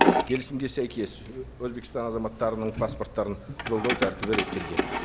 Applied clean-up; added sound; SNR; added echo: none; Keys jangling; -1 dB; none.